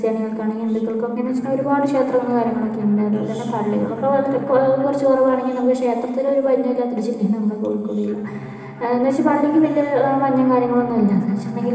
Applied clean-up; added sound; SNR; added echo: none; Bowed string instrument; 18 dB; reverberation time 2.4 s.